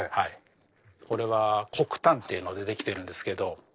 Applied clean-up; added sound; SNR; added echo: neural separator model SepFormer DNS4.